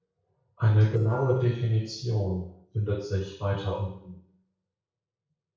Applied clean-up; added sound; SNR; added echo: neural separator model SepFormer DNS4.